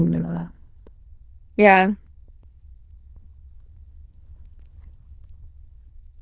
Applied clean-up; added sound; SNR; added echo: neural diffusion model UNIVERSE++.